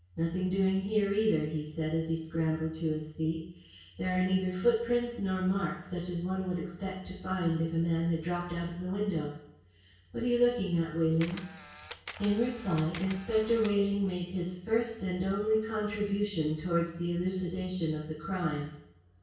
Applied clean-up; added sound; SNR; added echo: none; Camera; 15 dB; reverberation time 0.6 s.